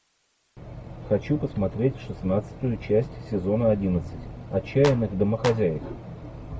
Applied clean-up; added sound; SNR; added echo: none; Clapping; 11 dB; none.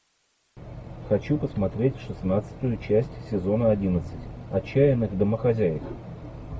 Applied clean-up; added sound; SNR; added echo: none; none; none; none.